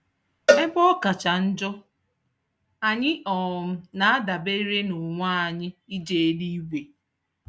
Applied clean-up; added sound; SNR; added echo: none; Cowbell; 1 dB; none.